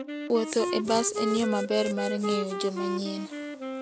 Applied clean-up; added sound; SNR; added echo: none; Wind instrument, woodwind instrument; 4 dB; none.